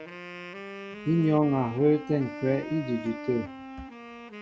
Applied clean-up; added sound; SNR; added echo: none; Wind instrument, woodwind instrument; 12 dB; none.